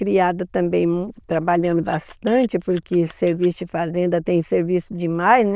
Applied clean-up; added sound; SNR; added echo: neural diffusion model UNIVERSE++.